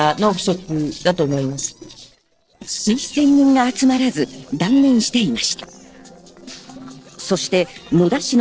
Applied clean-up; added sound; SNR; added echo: neural separator model SepFormer DNS4.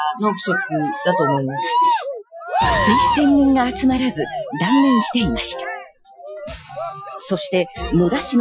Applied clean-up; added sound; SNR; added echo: classical method Wiener filter.